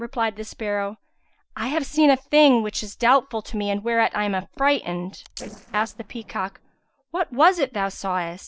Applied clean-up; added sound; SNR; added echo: neural separator model SepFormer DNS4.